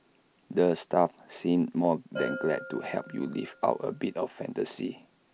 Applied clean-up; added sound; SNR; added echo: none; Bell; 15 dB; none.